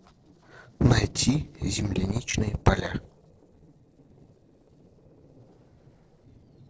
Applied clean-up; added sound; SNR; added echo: neural separator model SepFormer DNS4.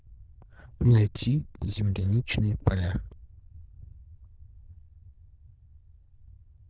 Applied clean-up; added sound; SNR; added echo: neural diffusion model UNIVERSE++.